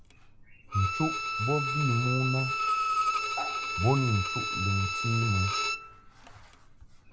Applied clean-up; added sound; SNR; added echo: none; Bowed string instrument; 1 dB; none.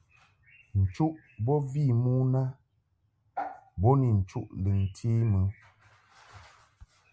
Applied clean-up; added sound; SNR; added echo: none; none; none; none.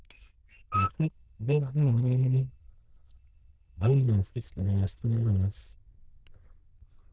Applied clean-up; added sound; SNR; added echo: neural diffusion model UNIVERSE++.